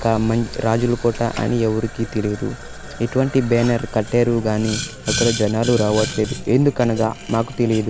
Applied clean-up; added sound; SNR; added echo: none; Boiling; 11 dB; none.